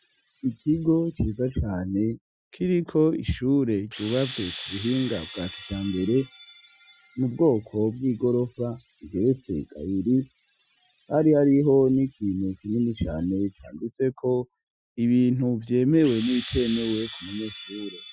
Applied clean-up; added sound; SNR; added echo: classical method Wiener filter.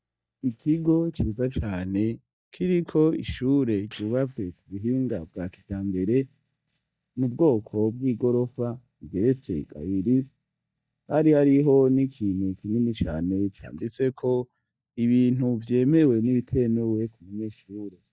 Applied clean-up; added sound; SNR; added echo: neural mask model DeepFilterNet 3.